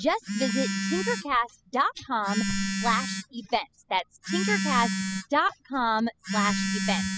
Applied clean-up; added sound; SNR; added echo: classical method spectral subtraction.